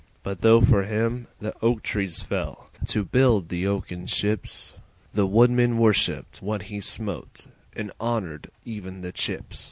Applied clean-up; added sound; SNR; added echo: none; none; none; none.